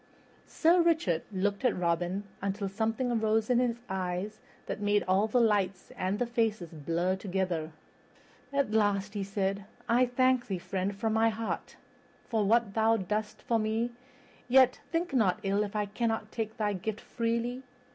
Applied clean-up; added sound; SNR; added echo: none; none; none; none.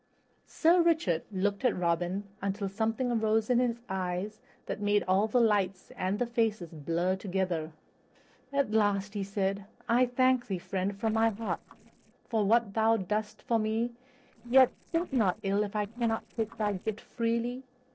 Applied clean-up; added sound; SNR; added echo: neural separator model SepFormer DNS4.